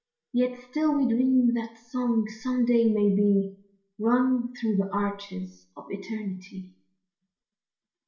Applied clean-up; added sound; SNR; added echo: none; none; none; reverberation time 0.5 s.